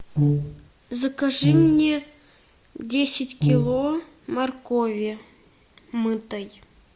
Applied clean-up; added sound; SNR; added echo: none; Brass instrument; -3 dB; none.